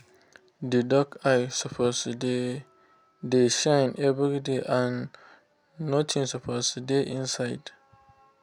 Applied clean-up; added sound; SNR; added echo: none; none; none; none.